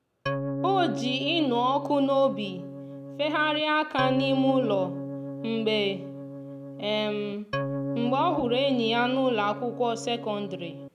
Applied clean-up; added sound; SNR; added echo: none; Organ; 7 dB; none.